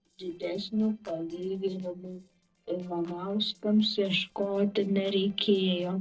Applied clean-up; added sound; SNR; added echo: neural separator model SepFormer DNS4.